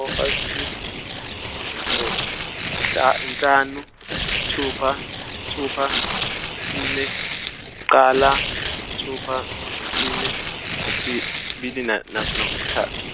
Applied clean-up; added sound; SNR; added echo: none; Tearing; 2 dB; none.